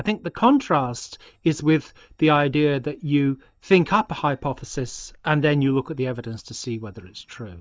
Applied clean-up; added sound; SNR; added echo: neural mask model DeepFilterNet 3.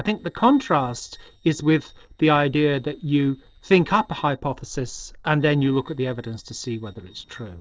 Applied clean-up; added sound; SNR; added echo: neural separator model SepFormer DNS4.